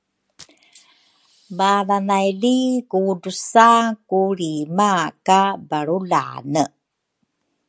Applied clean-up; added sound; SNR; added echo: none; none; none; none.